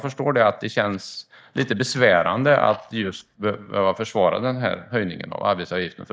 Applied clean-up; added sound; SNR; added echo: neural mask model DeepFilterNet 3.